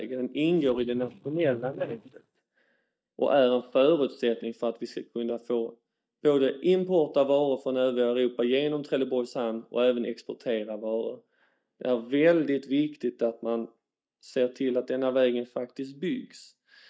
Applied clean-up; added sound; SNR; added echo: neural mask model DeepFilterNet 3.